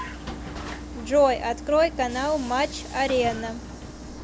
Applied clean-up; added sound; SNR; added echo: none; Vehicle; 10 dB; none.